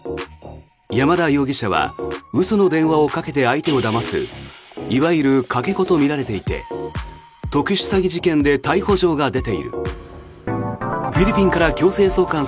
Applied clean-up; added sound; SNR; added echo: none; none; none; none.